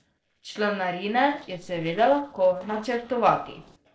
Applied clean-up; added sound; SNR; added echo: neural separator model SepFormer DNS4.